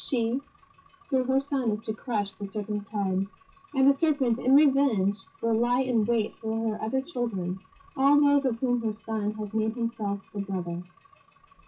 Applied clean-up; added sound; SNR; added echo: classical method WPE with log-MMSE.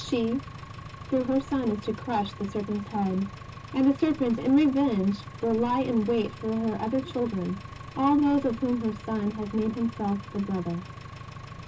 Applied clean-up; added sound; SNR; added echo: none; Engine; 14 dB; reverberation time 0.2 s.